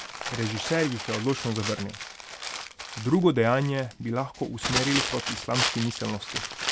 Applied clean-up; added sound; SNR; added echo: none; Crumpling, crinkling; 5 dB; none.